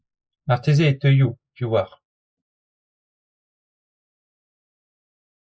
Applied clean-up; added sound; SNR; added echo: neural mask model Resemble Enhance denoiser.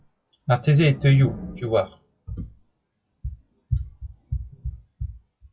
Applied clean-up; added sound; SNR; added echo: classical method log-MMSE.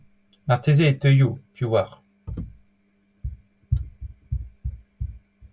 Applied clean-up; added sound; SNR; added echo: none; none; none; none.